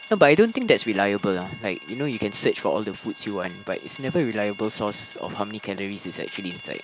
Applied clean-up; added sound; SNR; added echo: none; Train; 16 dB; none.